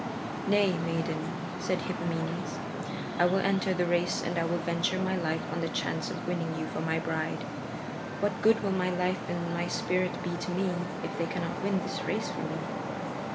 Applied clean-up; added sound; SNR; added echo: none; Traffic noise, roadway noise; 4 dB; none.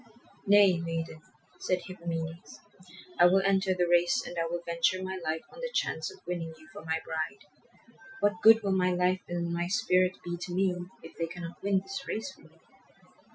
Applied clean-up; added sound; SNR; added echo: classical method Wiener filter.